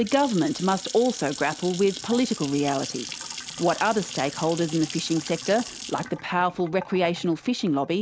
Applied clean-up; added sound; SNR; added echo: none; Sink (filling or washing) / Water tap, faucet / Splash, splatter; 13 dB; none.